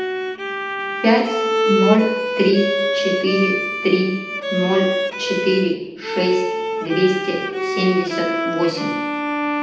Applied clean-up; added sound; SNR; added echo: none; Bowed string instrument; 2 dB; reverberation time 0.8 s.